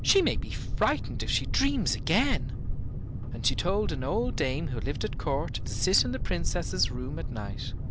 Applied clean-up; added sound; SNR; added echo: none; Boat, Water vehicle; 0 dB; none.